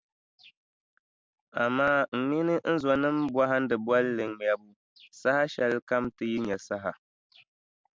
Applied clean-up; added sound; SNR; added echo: none; none; none; none.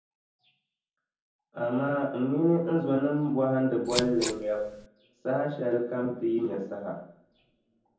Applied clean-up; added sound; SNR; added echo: none; Scissors; 7 dB; reverberation time 0.7 s.